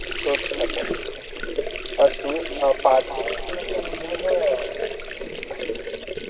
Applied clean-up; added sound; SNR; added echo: none; Sink (filling or washing) / Water; 3 dB; reverberation time 2.6 s.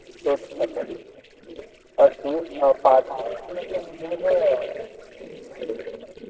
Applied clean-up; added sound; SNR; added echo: neural separator model SepFormer DNS4.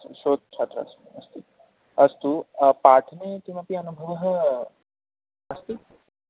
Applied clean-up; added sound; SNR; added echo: none; none; none; none.